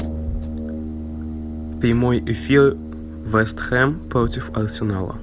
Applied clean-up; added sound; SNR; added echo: none; Brass instrument; 8 dB; none.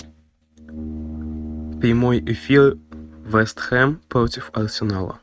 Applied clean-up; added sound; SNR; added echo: neural mask model RNNoise.